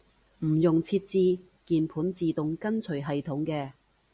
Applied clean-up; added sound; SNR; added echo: none; none; none; none.